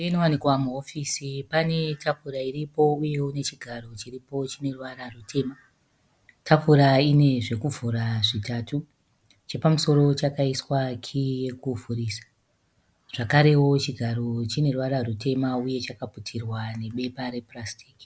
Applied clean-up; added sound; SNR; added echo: none; none; none; none.